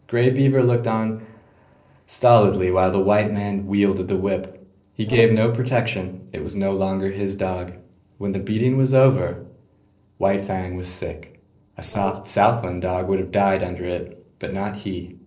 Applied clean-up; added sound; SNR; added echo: neural separator model SepFormer DNS4.